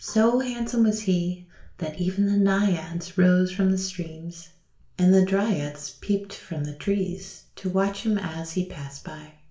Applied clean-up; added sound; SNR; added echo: none; none; none; reverberation time 0.4 s.